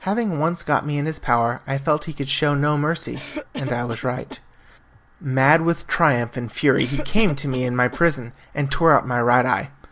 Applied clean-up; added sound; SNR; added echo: none; Cough; 17 dB; none.